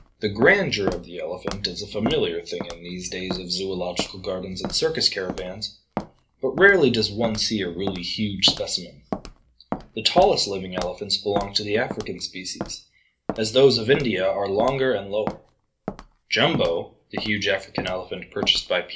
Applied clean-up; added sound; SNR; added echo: none; Walk, footsteps; 12 dB; reverberation time 0.3 s.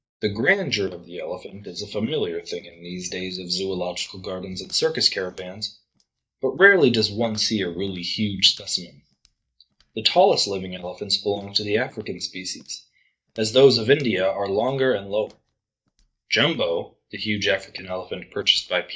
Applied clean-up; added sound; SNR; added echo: neural mask model DeepFilterNet 3.